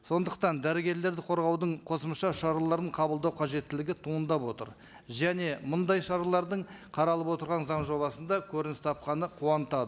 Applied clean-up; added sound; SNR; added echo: none; none; none; none.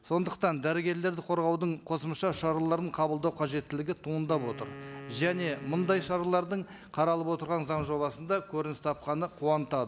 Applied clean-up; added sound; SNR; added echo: none; Wind instrument, woodwind instrument; 15 dB; none.